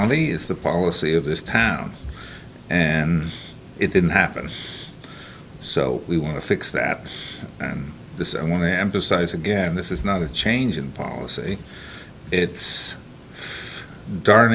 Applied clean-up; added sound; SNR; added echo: none; none; none; none.